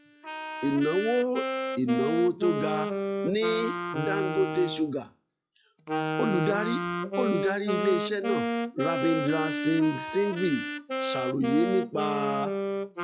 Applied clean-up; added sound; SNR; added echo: classical method log-MMSE.